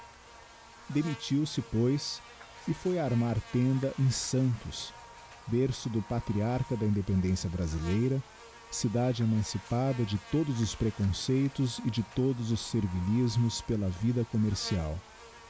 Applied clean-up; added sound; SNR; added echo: none; Buzz; 19 dB; none.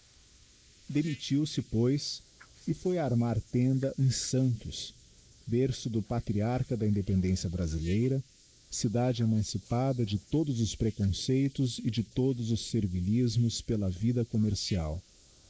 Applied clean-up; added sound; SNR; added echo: neural mask model Resemble Enhance denoiser.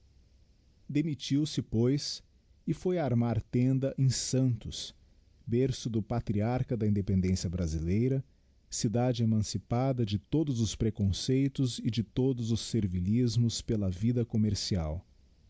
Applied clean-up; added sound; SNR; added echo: none; none; none; none.